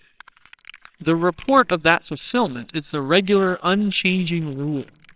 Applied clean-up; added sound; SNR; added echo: neural separator model SepFormer WHAMR!.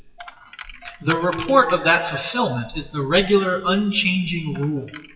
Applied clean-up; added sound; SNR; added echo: classical method WPE with log-MMSE.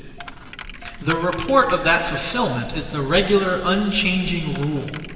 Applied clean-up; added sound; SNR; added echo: none; Coin (dropping); 15 dB; reverberation time 2.6 s.